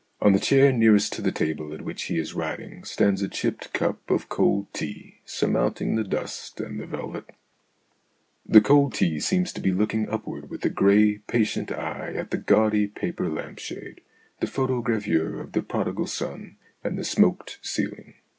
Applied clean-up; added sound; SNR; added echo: none; none; none; none.